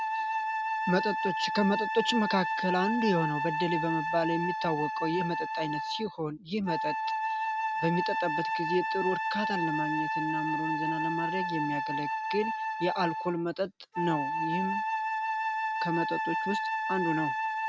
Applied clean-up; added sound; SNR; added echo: none; Wind instrument, woodwind instrument; -1 dB; none.